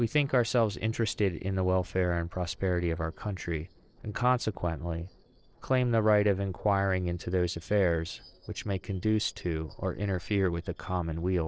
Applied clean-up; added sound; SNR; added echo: neural separator model SepFormer DNS4.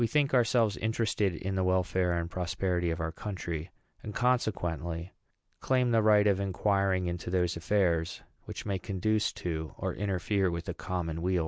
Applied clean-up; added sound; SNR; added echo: none; none; none; none.